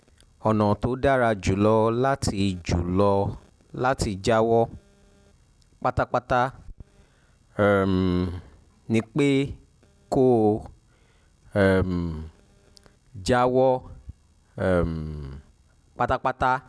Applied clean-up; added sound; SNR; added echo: none; none; none; none.